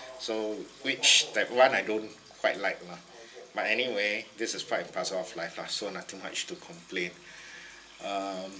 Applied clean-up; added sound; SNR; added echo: none; none; none; reverberation time 0.2 s.